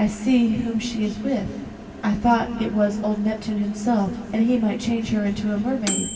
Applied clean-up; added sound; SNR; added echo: none; Microwave oven; 14 dB; reverberation time 2.4 s.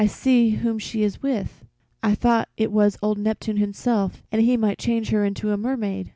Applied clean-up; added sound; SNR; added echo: none; none; none; none.